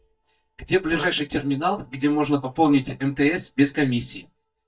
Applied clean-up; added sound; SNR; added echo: neural mask model DeepFilterNet 3.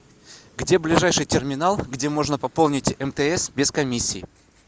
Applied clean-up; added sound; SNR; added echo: none; none; none; none.